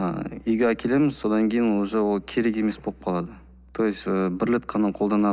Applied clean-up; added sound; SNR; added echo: none; none; none; none.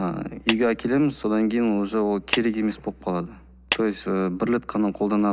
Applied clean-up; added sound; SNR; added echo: none; Clapping; 10 dB; none.